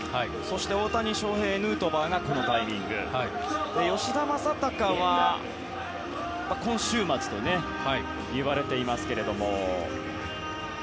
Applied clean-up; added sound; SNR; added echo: none; none; none; none.